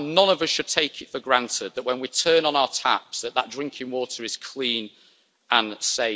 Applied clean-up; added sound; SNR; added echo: none; none; none; none.